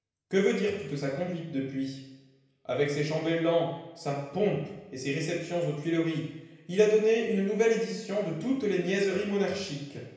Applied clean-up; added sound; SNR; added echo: none; none; none; reverberation time 0.9 s.